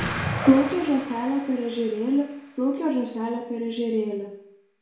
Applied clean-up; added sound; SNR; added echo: none; Explosion; 10 dB; reverberation time 0.6 s.